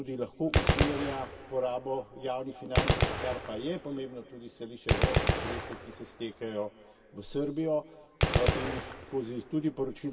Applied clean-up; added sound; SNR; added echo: none; Gunshot, gunfire; -2 dB; reverberation time 2.4 s.